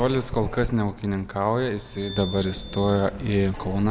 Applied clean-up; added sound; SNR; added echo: none; Glass; 18 dB; none.